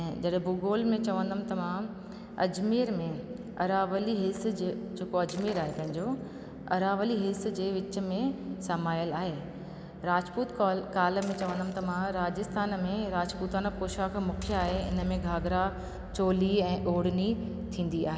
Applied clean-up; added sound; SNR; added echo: none; Shatter; 17 dB; none.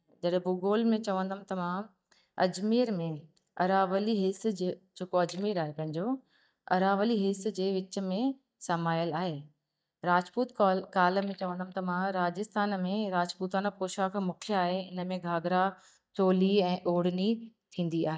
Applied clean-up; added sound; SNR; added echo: neural mask model DeepFilterNet 3.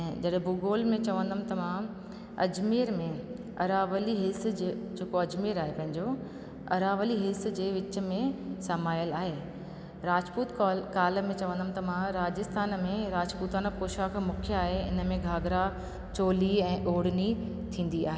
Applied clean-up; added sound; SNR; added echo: none; none; none; none.